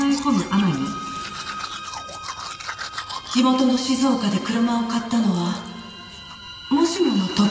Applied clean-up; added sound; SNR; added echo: none; Domestic sounds, home sounds; 15 dB; reverberation time 2.3 s.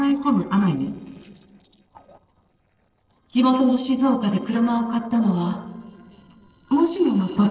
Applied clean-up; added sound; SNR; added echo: neural separator model SepFormer DNS4.